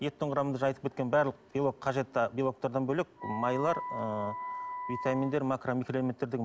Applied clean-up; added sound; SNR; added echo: none; Wind instrument, woodwind instrument; 8 dB; none.